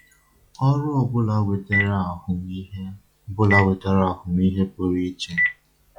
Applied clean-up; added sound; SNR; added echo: classical method log-MMSE.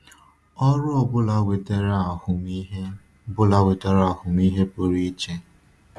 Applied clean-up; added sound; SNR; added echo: none; none; none; none.